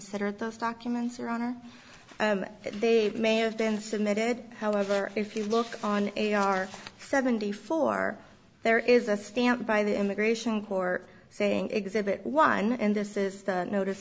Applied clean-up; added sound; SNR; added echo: none; none; none; none.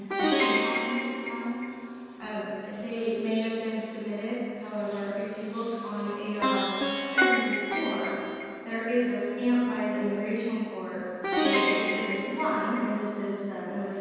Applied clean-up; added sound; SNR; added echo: none; Plucked string instrument; 1 dB; reverberation time 2.1 s.